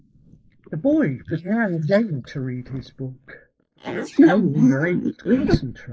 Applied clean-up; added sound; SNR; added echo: neural mask model Resemble Enhance denoiser.